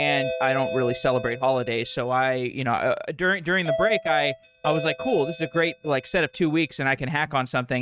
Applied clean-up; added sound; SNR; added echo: neural mask model RNNoise.